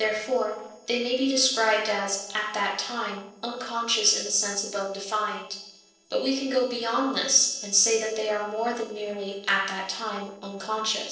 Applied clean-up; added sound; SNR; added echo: neural separator model SepFormer DNS4.